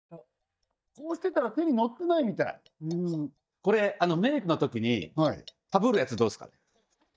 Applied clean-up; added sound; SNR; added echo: neural mask model DeepFilterNet 3.